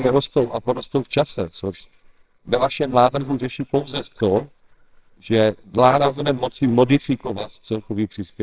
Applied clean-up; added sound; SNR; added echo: neural separator model SepFormer WHAMR!.